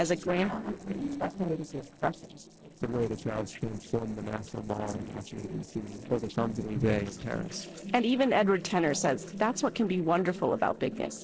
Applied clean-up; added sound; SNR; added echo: neural separator model SepFormer DNS4.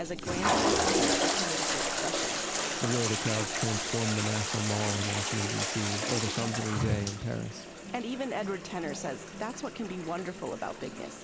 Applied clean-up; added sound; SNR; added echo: none; Toilet flush; -2 dB; none.